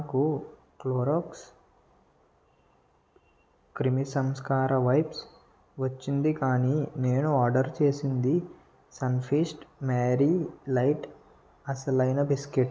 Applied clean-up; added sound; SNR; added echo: none; none; none; none.